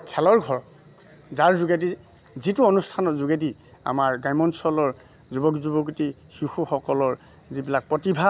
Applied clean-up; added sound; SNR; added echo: none; none; none; none.